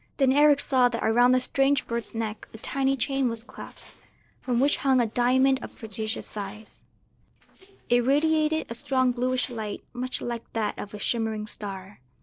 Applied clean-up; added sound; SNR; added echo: neural separator model SepFormer DNS4.